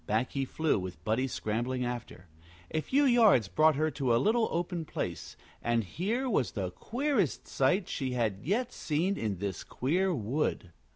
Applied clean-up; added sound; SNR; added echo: none; none; none; none.